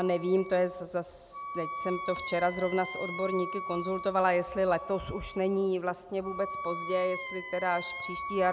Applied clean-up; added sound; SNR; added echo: none; Wind instrument, woodwind instrument; 9 dB; none.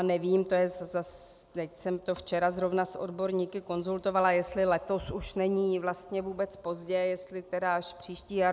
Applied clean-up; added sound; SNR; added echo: none; none; none; none.